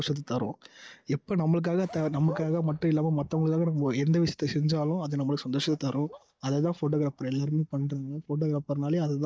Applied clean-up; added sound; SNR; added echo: neural mask model DeepFilterNet 3.